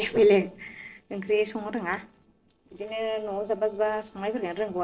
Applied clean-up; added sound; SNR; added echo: neural separator model SepFormer DNS4.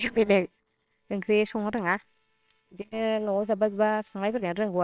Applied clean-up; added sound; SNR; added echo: neural separator model SepFormer WHAMR!.